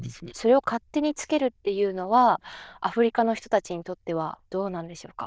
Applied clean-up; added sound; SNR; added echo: neural diffusion model UNIVERSE++.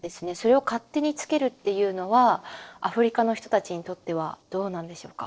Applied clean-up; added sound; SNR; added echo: neural separator model SepFormer DNS4.